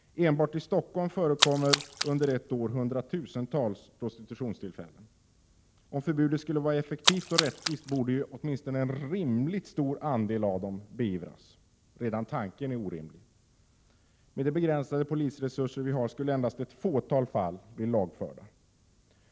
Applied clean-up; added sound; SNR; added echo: none; Splash, splatter; -1 dB; none.